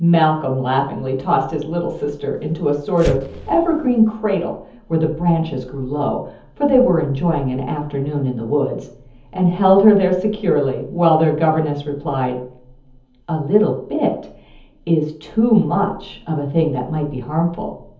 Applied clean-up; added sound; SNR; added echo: none; Explosion; 11 dB; reverberation time 0.7 s.